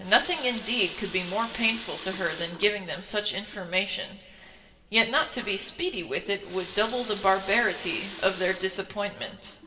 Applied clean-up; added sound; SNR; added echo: none; Water tap, faucet; 16 dB; reverberation time 1.5 s.